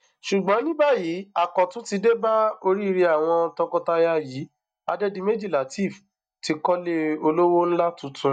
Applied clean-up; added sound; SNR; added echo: neural mask model DeepFilterNet 3.